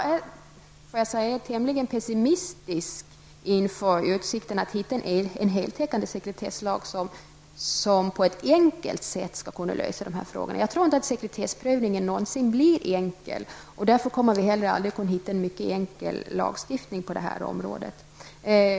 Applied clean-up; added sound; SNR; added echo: none; none; none; none.